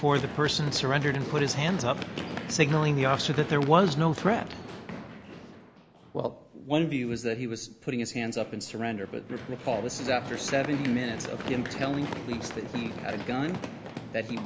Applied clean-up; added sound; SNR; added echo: none; Run; 10 dB; none.